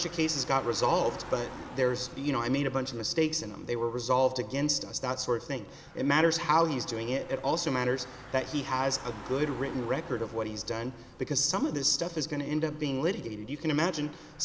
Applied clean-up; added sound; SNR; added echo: none; Engine / Car; 18 dB; none.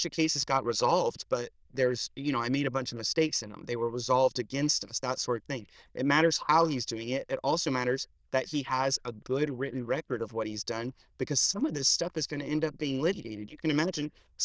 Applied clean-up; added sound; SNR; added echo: neural diffusion model UNIVERSE++.